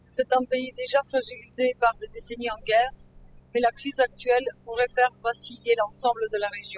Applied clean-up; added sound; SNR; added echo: classical method spectral subtraction.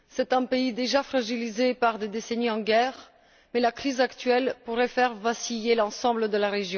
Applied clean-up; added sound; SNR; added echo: none; none; none; none.